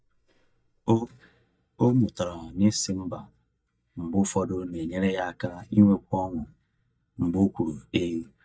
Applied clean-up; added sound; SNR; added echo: neural mask model DeepFilterNet 3.